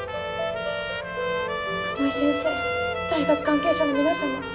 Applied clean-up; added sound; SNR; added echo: none; Trumpet; 5 dB; reverberation time 0.7 s.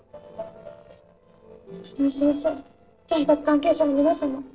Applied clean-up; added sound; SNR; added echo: neural separator model SepFormer DNS4.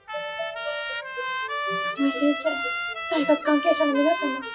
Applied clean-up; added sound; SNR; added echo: classical method WPE with log-MMSE.